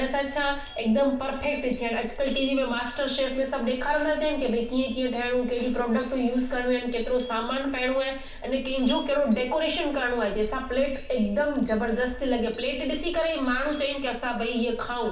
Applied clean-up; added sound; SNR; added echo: none; Glass; 8 dB; reverberation time 0.2 s.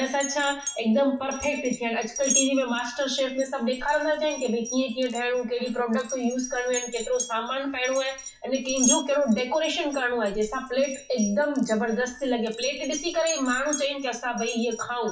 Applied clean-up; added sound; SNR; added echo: classical method WPE with log-MMSE.